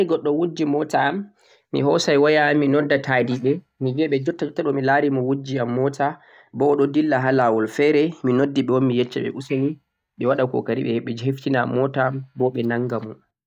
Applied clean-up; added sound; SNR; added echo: neural mask model DeepFilterNet 3.